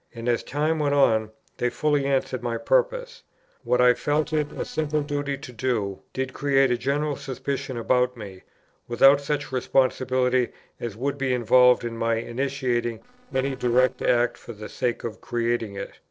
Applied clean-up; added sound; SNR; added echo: neural separator model SepFormer DNS4.